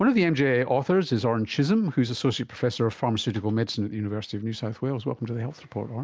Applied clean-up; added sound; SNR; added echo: none; none; none; none.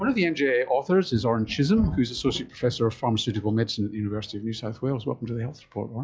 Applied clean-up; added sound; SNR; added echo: classical method log-MMSE.